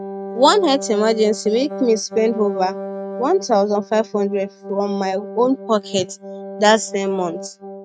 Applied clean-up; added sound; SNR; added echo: neural mask model RNNoise.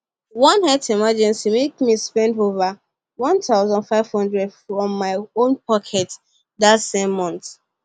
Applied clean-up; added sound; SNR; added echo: none; none; none; none.